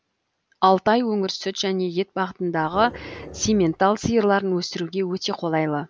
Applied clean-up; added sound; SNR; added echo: none; Growling; 16 dB; none.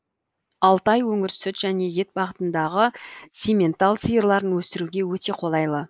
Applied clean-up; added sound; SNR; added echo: neural mask model Resemble Enhance denoiser.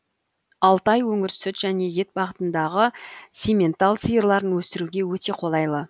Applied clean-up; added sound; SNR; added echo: none; none; none; none.